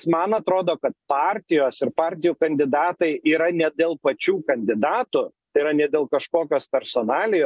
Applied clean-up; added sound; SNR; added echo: none; none; none; none.